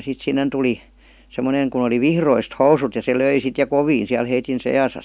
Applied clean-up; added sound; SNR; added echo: none; none; none; none.